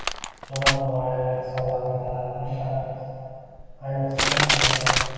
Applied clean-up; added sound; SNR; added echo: none; Crushing; -1 dB; reverberation time 2.1 s.